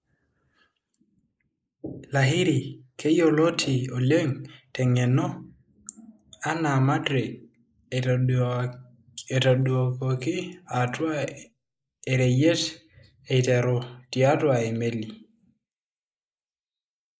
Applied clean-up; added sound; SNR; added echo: neural mask model Resemble Enhance denoiser.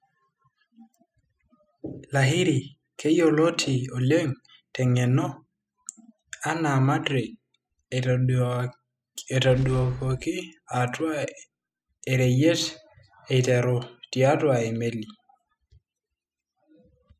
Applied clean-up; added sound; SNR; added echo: classical method spectral subtraction.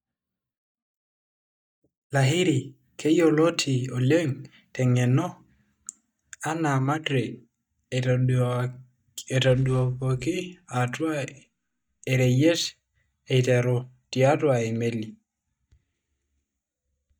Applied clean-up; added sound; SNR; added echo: neural mask model DeepFilterNet 3.